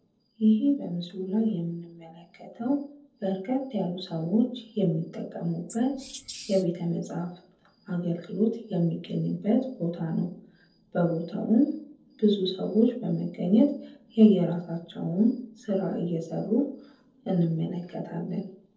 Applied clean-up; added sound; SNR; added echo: neural separator model SepFormer DNS4.